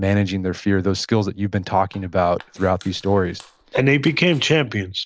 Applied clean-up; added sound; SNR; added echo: neural separator model SepFormer DNS4.